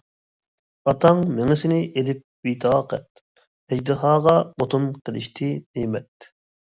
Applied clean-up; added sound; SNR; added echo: none; none; none; none.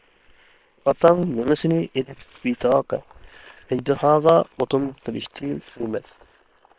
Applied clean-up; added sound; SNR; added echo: neural separator model SepFormer WHAM!.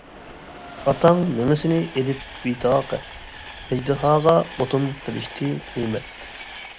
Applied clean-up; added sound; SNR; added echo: none; Train; 16 dB; none.